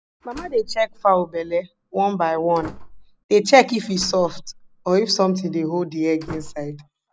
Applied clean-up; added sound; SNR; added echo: none; Slam; 18 dB; none.